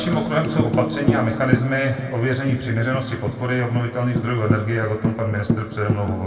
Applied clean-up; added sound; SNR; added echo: none; Tambourine; 4 dB; reverberation time 2.0 s.